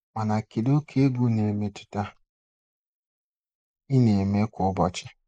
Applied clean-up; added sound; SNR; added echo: neural mask model Resemble Enhance denoiser.